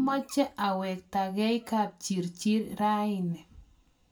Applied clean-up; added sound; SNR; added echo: none; none; none; reverberation time 0.2 s.